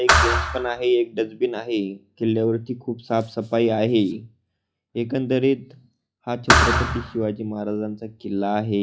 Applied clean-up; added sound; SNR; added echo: classical method log-MMSE.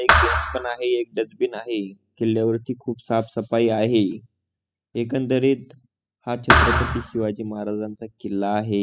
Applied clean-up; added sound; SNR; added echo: classical method spectral subtraction.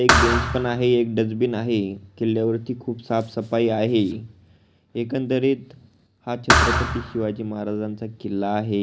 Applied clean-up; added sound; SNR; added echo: none; Thump, thud; -2 dB; none.